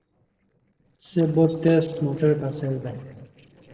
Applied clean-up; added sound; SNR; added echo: neural separator model SepFormer DNS4.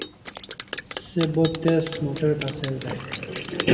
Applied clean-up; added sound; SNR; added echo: none; Drip; 2 dB; reverberation time 1.7 s.